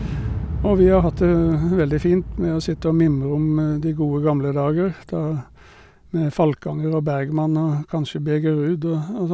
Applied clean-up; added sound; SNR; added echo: none; Explosion; 12 dB; none.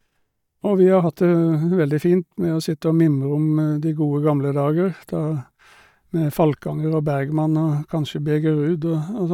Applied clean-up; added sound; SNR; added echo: neural mask model DeepFilterNet 3.